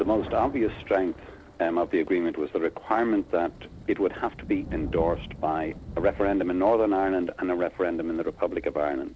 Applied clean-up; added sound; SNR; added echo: none; Thunder; 15 dB; none.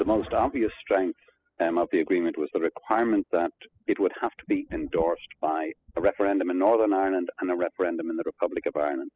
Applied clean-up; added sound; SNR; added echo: classical method spectral subtraction.